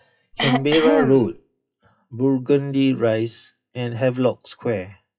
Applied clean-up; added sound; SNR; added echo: classical method WPE with log-MMSE.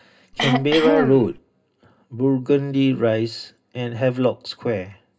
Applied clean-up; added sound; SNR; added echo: none; Cough; 1 dB; reverberation time 0.2 s.